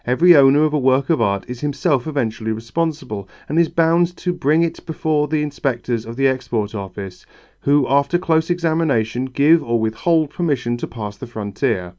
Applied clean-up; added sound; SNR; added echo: none; none; none; none.